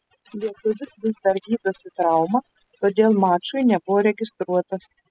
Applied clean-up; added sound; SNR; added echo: classical method spectral subtraction.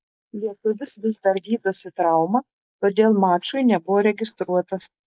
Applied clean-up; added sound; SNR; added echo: neural mask model Resemble Enhance denoiser.